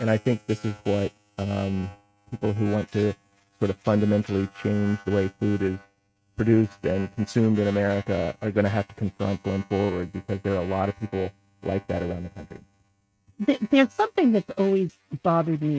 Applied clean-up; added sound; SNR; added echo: neural mask model RNNoise.